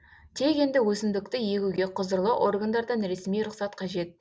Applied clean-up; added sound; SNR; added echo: none; none; none; none.